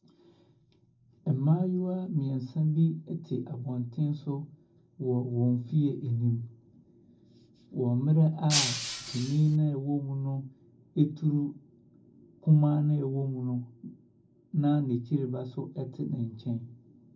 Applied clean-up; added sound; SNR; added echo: none; Shatter; 2 dB; reverberation time 0.4 s.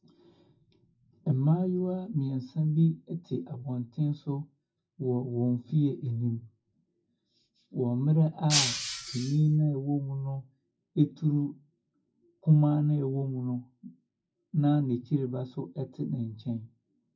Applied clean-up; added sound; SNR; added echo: classical method WPE with log-MMSE.